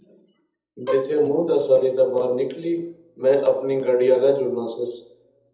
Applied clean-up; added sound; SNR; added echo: none; Bowed string instrument; 8 dB; reverberation time 0.7 s.